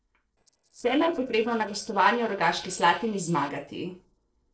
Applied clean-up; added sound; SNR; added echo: neural separator model SepFormer DNS4.